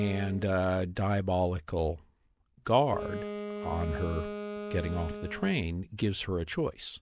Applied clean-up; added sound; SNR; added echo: none; Wind instrument, woodwind instrument; 10 dB; none.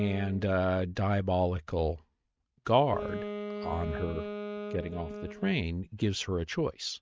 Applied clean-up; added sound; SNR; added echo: neural mask model RNNoise.